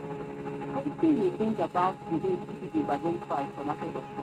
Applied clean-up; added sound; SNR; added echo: neural mask model RNNoise.